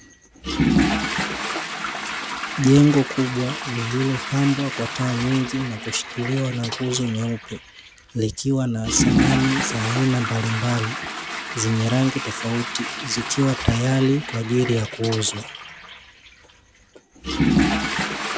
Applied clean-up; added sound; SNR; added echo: none; Toilet flush / Water; 3 dB; none.